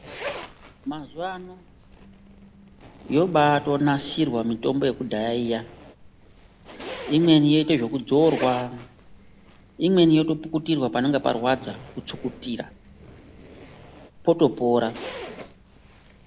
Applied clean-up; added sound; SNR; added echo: none; Zipper (clothing); 17 dB; none.